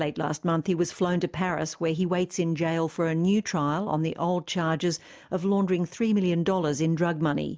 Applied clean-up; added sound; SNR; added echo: none; none; none; none.